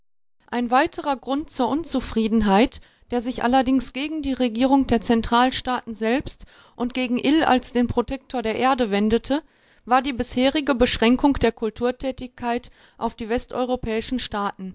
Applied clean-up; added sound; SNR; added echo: none; none; none; none.